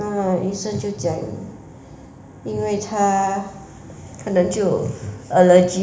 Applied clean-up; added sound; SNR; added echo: none; none; none; reverberation time 1.0 s.